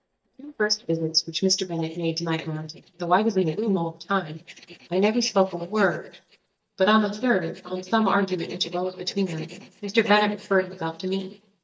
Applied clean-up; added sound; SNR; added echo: neural mask model DeepFilterNet 3.